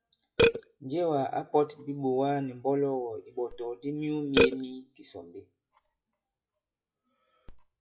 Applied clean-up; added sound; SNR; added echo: classical method WPE with log-MMSE.